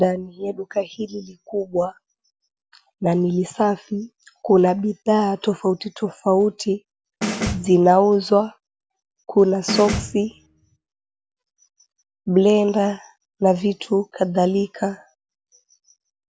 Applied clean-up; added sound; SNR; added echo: none; Snare drum; 7 dB; none.